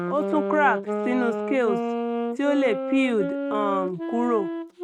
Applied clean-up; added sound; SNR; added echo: neural mask model RNNoise.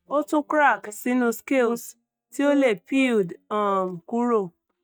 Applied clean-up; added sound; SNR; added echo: neural mask model DeepFilterNet 3.